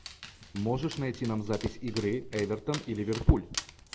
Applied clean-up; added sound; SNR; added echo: none; Dog; 13 dB; none.